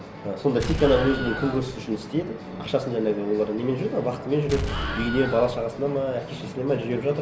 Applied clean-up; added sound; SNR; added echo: none; Explosion; 4 dB; none.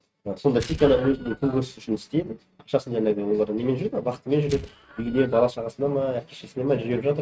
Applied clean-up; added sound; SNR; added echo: neural mask model RNNoise.